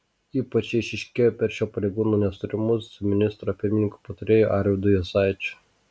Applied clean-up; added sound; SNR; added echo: none; none; none; none.